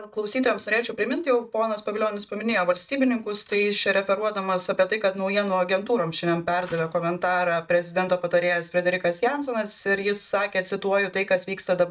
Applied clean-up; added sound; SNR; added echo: neural mask model DeepFilterNet 3.